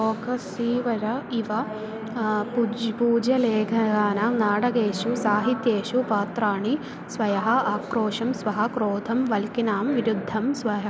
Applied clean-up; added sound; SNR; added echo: none; none; none; none.